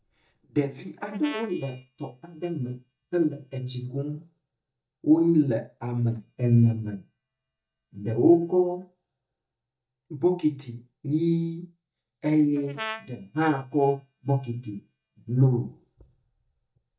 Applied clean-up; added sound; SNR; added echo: neural mask model DeepFilterNet 3.